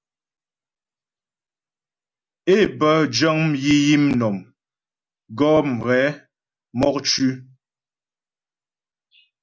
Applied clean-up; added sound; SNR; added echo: none; none; none; none.